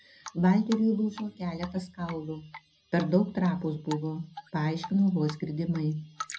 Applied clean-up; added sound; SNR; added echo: none; Drip; 18 dB; reverberation time 0.4 s.